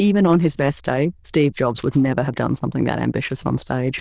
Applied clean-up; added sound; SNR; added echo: neural diffusion model UNIVERSE++.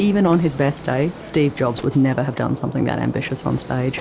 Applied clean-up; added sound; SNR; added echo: none; Gunshot, gunfire; 16 dB; none.